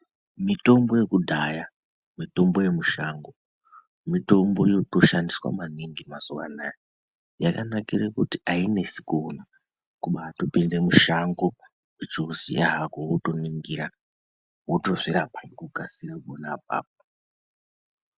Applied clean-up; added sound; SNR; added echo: none; none; none; none.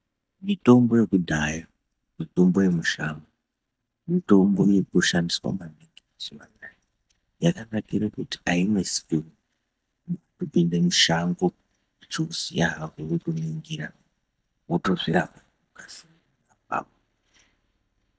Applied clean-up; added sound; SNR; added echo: neural mask model DeepFilterNet 3.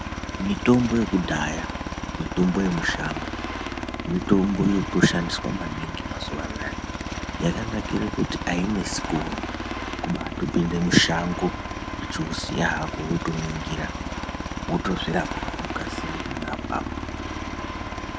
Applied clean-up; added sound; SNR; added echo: none; Aircraft; 4 dB; none.